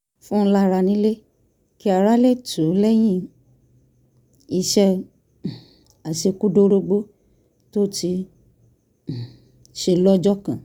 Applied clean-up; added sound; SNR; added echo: none; none; none; none.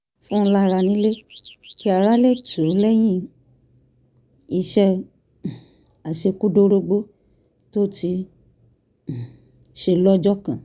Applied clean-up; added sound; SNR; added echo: none; Alarm / Car; 17 dB; none.